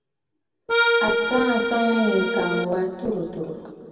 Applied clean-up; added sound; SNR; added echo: none; Accordion; -3 dB; reverberation time 2.3 s.